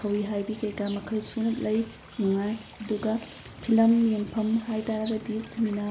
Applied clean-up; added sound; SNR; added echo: none; Water / Bird; 20 dB; none.